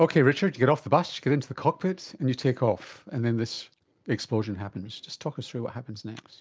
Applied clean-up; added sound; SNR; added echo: none; none; none; none.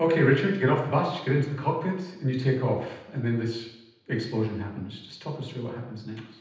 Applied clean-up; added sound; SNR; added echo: none; none; none; reverberation time 0.9 s.